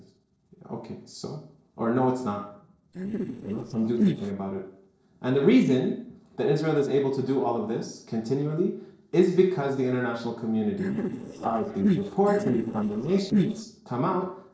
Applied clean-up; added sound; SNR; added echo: neural separator model SepFormer DNS4.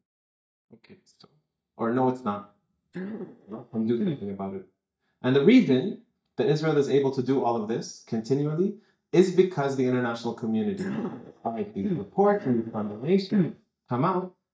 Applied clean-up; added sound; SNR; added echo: neural mask model DeepFilterNet 3.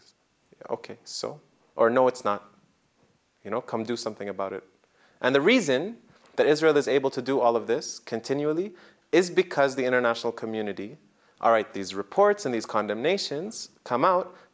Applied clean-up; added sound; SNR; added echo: none; none; none; none.